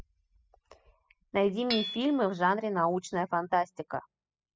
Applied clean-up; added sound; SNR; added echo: classical method spectral subtraction.